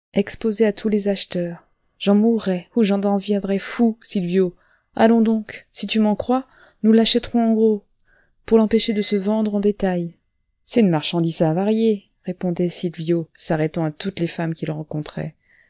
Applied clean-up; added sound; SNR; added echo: neural mask model DeepFilterNet 3.